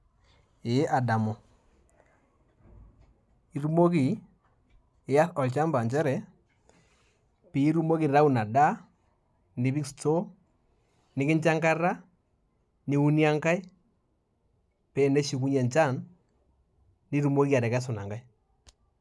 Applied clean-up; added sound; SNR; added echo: none; none; none; none.